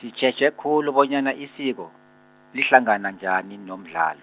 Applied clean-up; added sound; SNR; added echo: none; none; none; none.